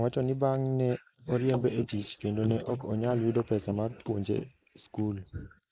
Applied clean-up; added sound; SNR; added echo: neural mask model Resemble Enhance denoiser.